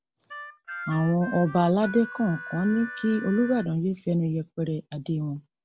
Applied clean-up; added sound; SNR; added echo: none; Harmonica; 13 dB; none.